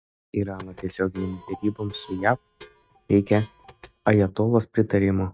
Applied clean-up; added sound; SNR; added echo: neural mask model RNNoise.